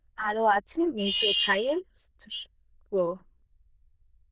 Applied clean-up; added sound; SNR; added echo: neural diffusion model UNIVERSE++.